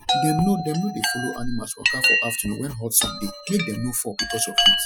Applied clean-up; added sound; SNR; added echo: classical method Wiener filter.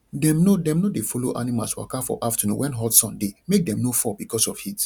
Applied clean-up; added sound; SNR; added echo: none; none; none; none.